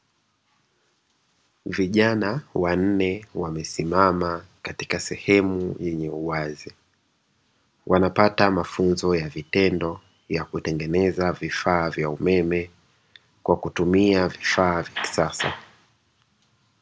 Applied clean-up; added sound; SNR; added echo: none; none; none; none.